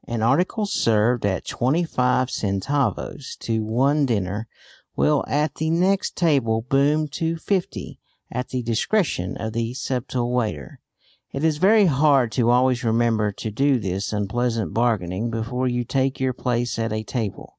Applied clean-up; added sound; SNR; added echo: none; none; none; none.